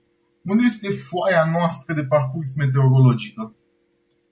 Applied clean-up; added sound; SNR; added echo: none; none; none; none.